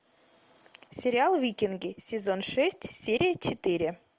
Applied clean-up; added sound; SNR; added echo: none; none; none; none.